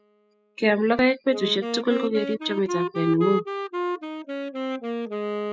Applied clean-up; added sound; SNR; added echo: classical method spectral subtraction.